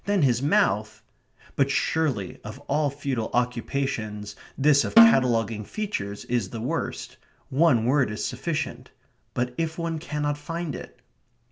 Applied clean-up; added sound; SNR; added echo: none; Snare drum; -2 dB; none.